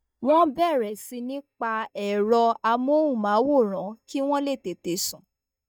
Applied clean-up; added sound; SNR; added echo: neural mask model DeepFilterNet 3.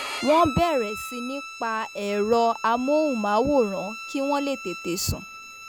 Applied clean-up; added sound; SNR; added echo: none; Bowed string instrument; 12 dB; none.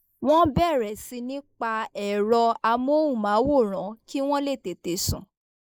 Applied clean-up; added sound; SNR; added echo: neural mask model Resemble Enhance denoiser.